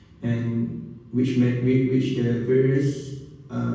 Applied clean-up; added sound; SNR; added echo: none; none; none; reverberation time 1.2 s.